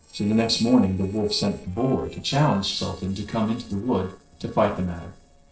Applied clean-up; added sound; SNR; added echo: neural separator model SepFormer DNS4.